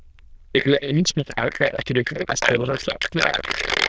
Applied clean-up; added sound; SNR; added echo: neural diffusion model UNIVERSE++.